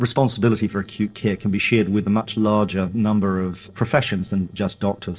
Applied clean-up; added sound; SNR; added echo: neural separator model SepFormer DNS4.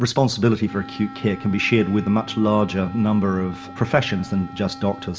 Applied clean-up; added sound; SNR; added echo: none; Wind instrument, woodwind instrument; 17 dB; reverberation time 0.8 s.